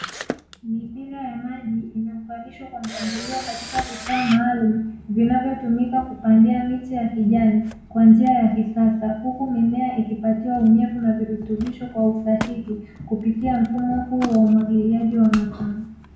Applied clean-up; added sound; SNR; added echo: none; Camera; 18 dB; reverberation time 0.5 s.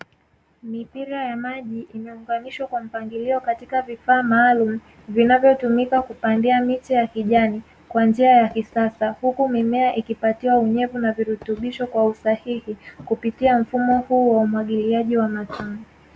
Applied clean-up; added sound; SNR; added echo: none; none; none; none.